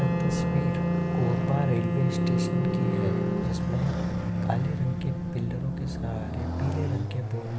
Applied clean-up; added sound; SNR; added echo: none; Wind instrument, woodwind instrument + Motorcycle; -3 dB; none.